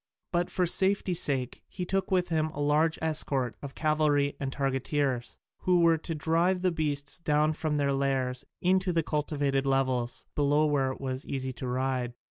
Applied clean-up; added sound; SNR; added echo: neural mask model Resemble Enhance denoiser.